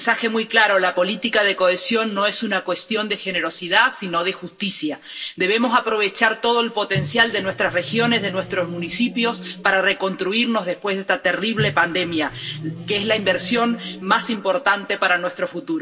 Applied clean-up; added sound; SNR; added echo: none; Microwave oven; 12 dB; reverberation time 0.1 s.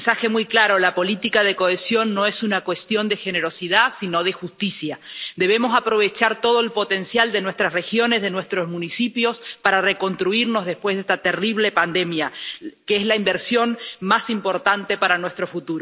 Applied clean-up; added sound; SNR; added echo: none; none; none; none.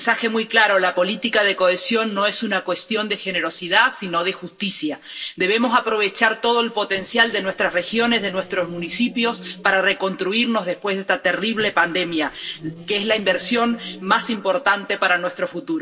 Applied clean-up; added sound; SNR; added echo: neural separator model SepFormer DNS4.